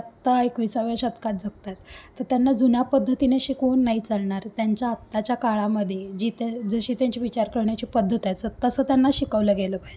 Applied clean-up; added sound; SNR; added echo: none; none; none; none.